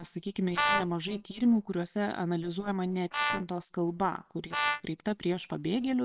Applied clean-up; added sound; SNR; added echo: neural separator model SepFormer WHAM!.